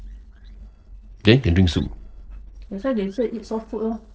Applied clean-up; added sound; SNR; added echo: neural separator model SepFormer DNS4.